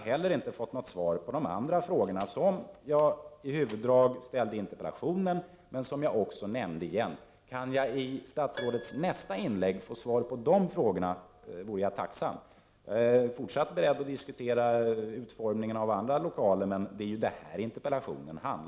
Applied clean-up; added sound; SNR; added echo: none; Keyboard (musical); 19 dB; none.